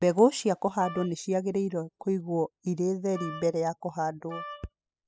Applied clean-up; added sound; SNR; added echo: classical method spectral subtraction.